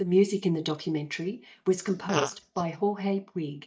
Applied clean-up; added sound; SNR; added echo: neural mask model DeepFilterNet 3.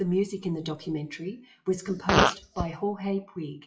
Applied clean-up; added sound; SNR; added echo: classical method WPE with log-MMSE.